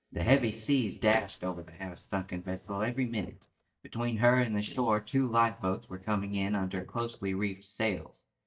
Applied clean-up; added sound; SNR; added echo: neural mask model DeepFilterNet 3.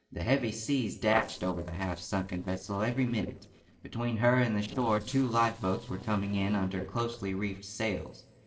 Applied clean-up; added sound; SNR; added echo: neural separator model SepFormer DNS4.